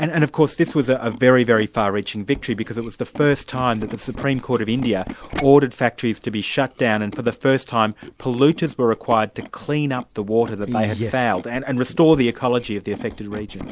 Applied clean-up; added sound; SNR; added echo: none; Tools; 18 dB; none.